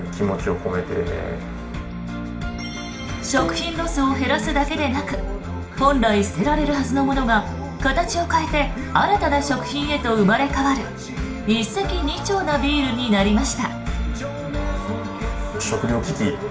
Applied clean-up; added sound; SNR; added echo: none; Bowed string instrument; 11 dB; reverberation time 0.4 s.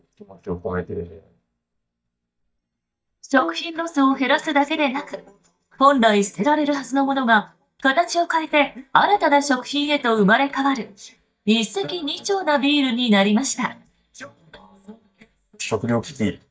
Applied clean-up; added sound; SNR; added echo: neural mask model DeepFilterNet 3.